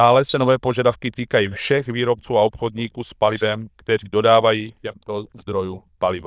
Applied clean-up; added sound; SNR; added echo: neural diffusion model UNIVERSE++.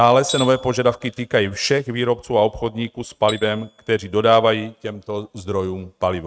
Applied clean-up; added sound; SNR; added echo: neural mask model RNNoise.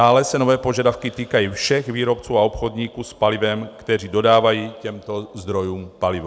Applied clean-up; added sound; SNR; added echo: none; none; none; none.